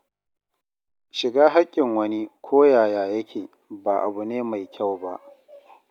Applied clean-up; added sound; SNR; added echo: none; none; none; none.